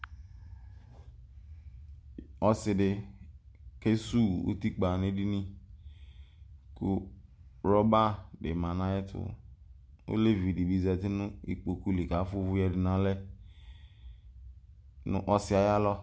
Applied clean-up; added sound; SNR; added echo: none; none; none; none.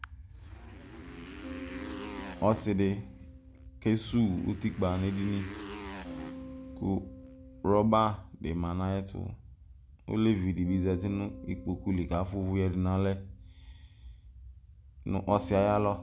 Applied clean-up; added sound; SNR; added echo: none; Motorcycle + Bass guitar; 15 dB; none.